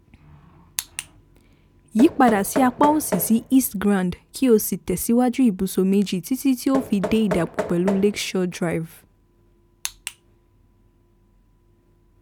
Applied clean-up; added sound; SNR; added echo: none; Knock; 10 dB; none.